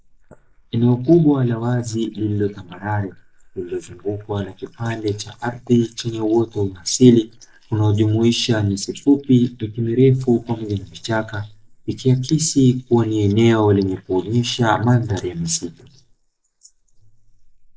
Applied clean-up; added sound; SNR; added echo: neural mask model Resemble Enhance denoiser.